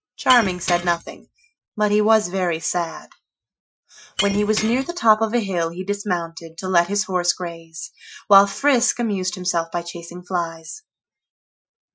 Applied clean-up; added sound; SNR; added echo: classical method Wiener filter.